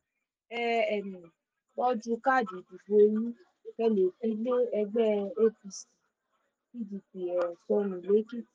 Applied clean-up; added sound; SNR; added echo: none; none; none; none.